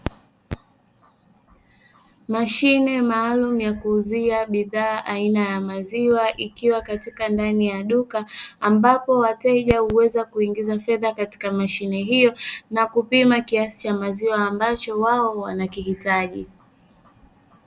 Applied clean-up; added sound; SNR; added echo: none; none; none; none.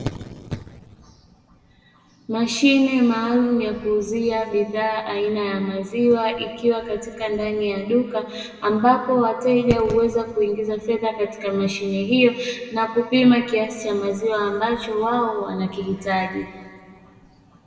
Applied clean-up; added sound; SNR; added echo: none; none; none; reverberation time 1.7 s.